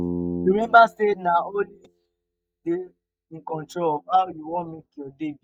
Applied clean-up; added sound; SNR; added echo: neural mask model DeepFilterNet 3.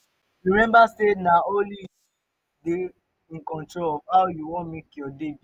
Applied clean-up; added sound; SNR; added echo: none; none; none; none.